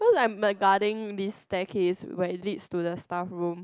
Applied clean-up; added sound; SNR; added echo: none; none; none; none.